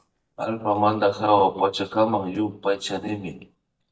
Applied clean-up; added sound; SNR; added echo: neural mask model DeepFilterNet 3.